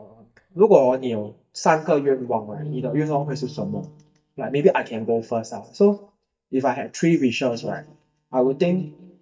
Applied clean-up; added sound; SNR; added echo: neural mask model DeepFilterNet 3.